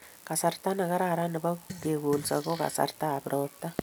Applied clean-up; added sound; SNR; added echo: none; Fart; 17 dB; none.